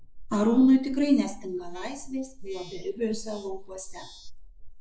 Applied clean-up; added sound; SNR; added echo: neural mask model Resemble Enhance denoiser.